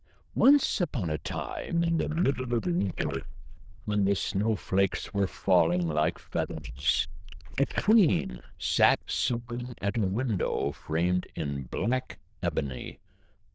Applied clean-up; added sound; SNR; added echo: neural diffusion model UNIVERSE++.